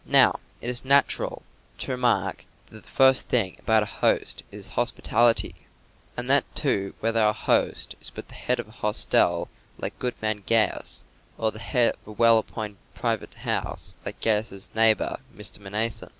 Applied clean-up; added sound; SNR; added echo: none; Bass drum; 19 dB; none.